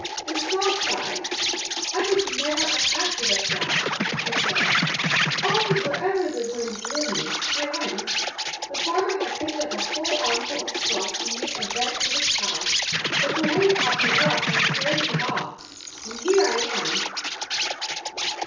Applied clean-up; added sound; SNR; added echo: none; Insect; -3 dB; reverberation time 0.6 s.